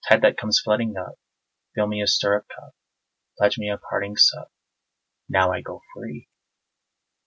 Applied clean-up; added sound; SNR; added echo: none; none; none; none.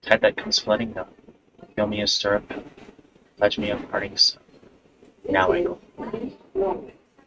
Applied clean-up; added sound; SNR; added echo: neural mask model RNNoise.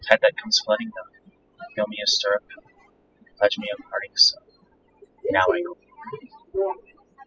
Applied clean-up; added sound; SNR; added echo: classical method spectral subtraction.